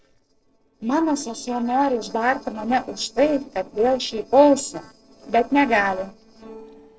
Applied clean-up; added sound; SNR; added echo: neural separator model SepFormer DNS4.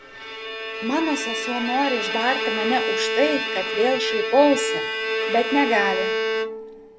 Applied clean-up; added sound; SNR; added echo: none; Bowed string instrument; 2 dB; reverberation time 1.8 s.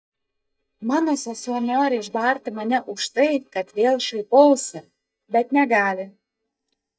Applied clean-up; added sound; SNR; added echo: neural mask model DeepFilterNet 3.